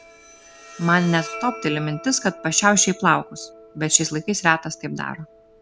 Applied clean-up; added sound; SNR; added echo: none; Bowed string instrument; 17 dB; none.